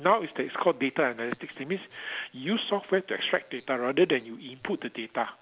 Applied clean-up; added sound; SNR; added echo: none; none; none; none.